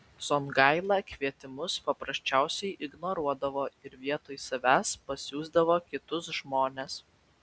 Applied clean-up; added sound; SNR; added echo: none; none; none; none.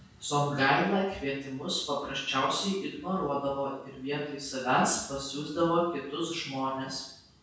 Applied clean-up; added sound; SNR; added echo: none; none; none; reverberation time 0.6 s.